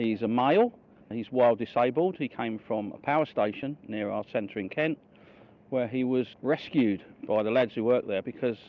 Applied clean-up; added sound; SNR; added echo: none; none; none; none.